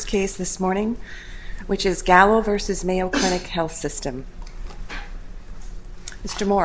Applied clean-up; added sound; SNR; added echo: none; none; none; none.